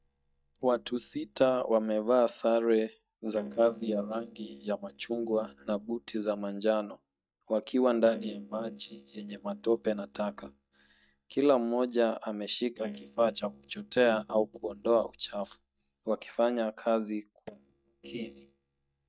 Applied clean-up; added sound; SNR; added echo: neural mask model DeepFilterNet 3.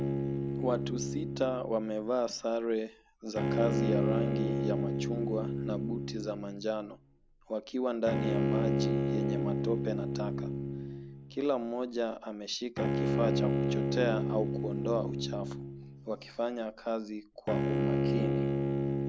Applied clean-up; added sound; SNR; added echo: none; Bowed string instrument; -3 dB; none.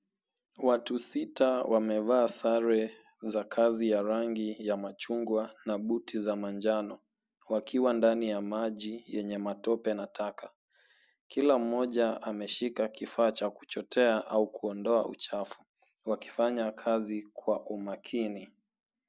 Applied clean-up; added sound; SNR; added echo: none; none; none; none.